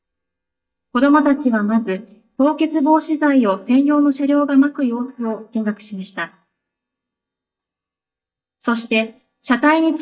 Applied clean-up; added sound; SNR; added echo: neural mask model DeepFilterNet 3.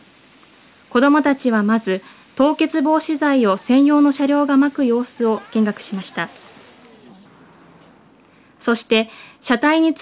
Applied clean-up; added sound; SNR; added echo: none; none; none; none.